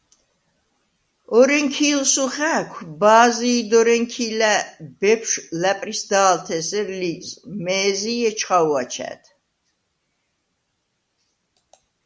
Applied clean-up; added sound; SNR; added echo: none; none; none; none.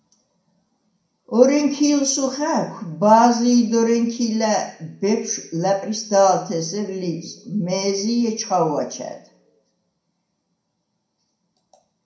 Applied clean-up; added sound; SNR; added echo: none; none; none; reverberation time 0.5 s.